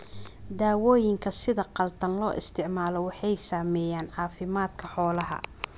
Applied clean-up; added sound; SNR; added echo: none; none; none; none.